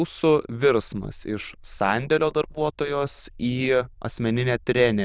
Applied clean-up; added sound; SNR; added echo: neural diffusion model UNIVERSE++.